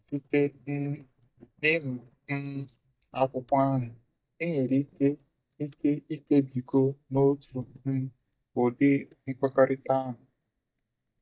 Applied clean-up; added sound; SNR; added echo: neural mask model DeepFilterNet 3.